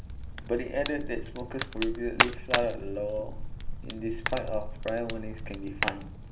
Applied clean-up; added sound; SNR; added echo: none; Fire; -1 dB; reverberation time 0.2 s.